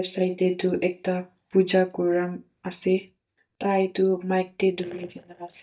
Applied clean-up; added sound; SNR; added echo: neural mask model DeepFilterNet 3.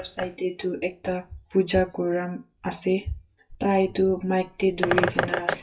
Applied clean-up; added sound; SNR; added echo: classical method WPE with log-MMSE.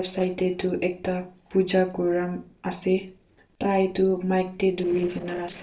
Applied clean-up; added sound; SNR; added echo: neural separator model SepFormer DNS4.